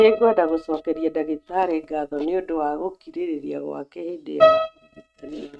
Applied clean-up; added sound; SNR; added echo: neural mask model RNNoise.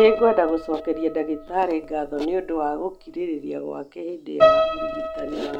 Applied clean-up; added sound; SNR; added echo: none; Piano; 3 dB; none.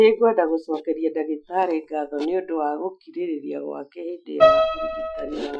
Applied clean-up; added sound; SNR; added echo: classical method Wiener filter.